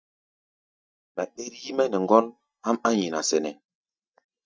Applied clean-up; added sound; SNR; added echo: neural mask model DeepFilterNet 3.